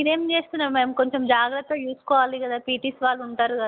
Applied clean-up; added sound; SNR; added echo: none; none; none; none.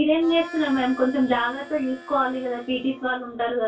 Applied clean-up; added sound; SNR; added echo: none; Harmonica; 18 dB; reverberation time 0.2 s.